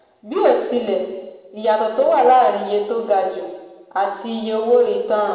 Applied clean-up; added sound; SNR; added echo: none; none; none; reverberation time 1.1 s.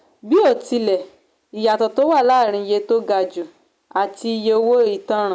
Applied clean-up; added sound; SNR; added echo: none; none; none; none.